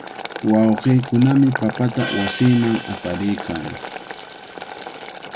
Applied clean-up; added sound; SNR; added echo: none; Hi-hat + Boiling; 10 dB; none.